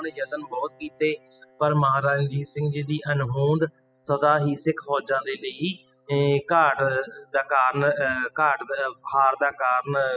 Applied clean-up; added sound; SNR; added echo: classical method spectral subtraction.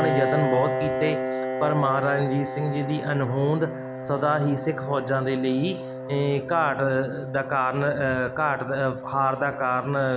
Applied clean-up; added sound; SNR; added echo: none; Piano; 6 dB; none.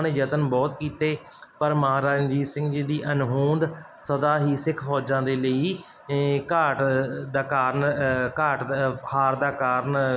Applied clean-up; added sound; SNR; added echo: none; none; none; none.